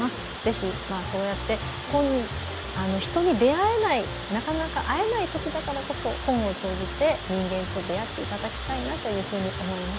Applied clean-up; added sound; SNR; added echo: none; Water; 10 dB; none.